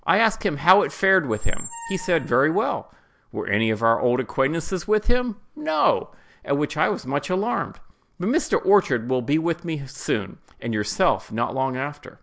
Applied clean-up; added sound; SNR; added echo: none; Squeak; 19 dB; none.